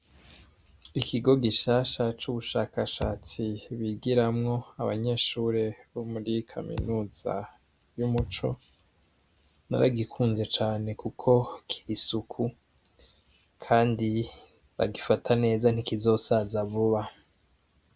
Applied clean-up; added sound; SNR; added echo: none; Thump, thud; 11 dB; none.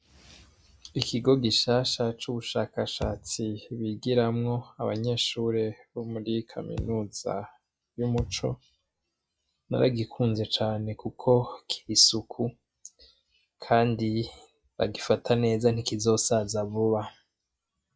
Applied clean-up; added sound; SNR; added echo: classical method log-MMSE.